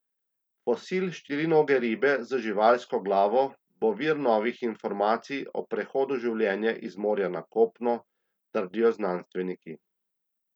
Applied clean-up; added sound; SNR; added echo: none; none; none; none.